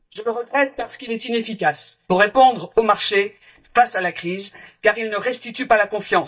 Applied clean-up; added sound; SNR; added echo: neural mask model DeepFilterNet 3.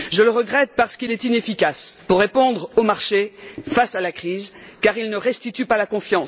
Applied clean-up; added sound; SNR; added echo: none; none; none; none.